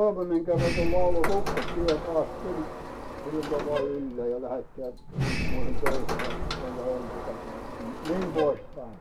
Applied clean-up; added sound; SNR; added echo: none; Sliding door; -1 dB; none.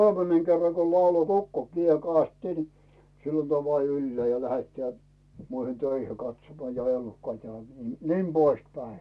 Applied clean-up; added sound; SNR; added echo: none; none; none; none.